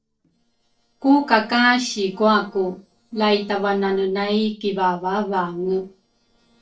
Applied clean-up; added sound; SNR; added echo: neural separator model SepFormer DNS4.